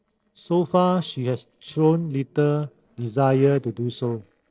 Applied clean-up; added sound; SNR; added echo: neural separator model SepFormer DNS4.